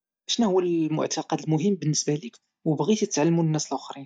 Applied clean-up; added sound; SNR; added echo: neural mask model DeepFilterNet 3.